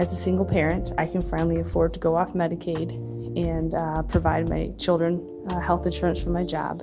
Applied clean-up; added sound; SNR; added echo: none; none; none; none.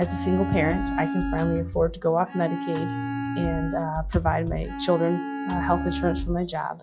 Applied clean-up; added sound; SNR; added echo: classical method log-MMSE.